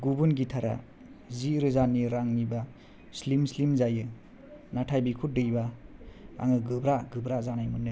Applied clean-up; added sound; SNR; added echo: none; none; none; none.